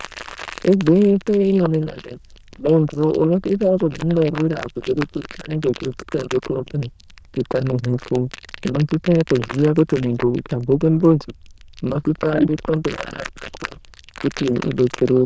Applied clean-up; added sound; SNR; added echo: neural diffusion model UNIVERSE++.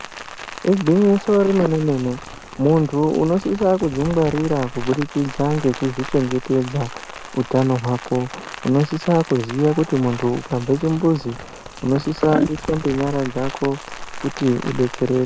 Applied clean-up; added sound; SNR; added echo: none; Rain; 13 dB; none.